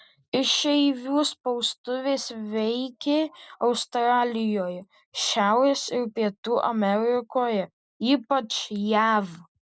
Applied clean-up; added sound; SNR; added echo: none; none; none; none.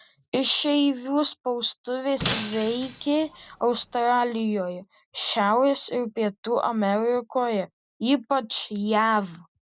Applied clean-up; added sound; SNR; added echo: none; Shatter; 6 dB; none.